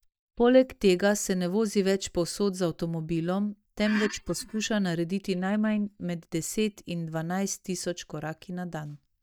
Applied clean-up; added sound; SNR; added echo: neural mask model DeepFilterNet 3.